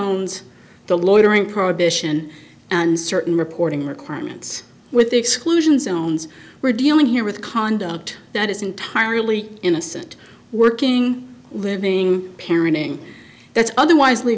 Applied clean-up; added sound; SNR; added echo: none; none; none; none.